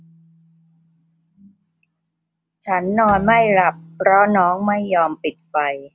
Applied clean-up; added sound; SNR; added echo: none; Bowed string instrument; 20 dB; none.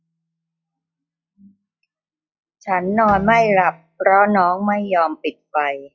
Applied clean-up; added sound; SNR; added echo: classical method log-MMSE.